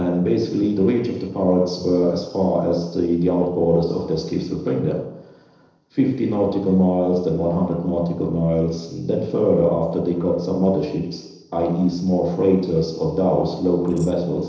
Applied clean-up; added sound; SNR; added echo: neural separator model SepFormer DNS4.